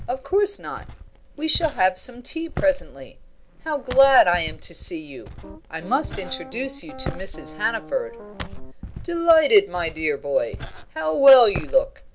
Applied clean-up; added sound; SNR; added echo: none; Piano + Walk, footsteps; 13 dB; none.